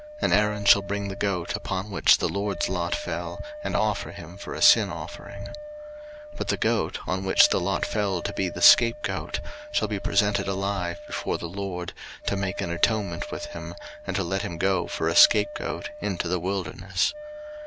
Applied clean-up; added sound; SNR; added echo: none; Wind instrument, woodwind instrument; 13 dB; none.